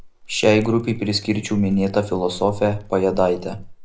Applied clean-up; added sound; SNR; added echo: neural mask model Resemble Enhance denoiser.